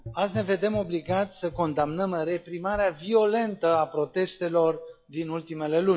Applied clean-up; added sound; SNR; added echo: classical method log-MMSE.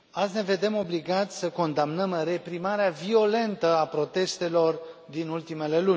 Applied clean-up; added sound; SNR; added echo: none; none; none; none.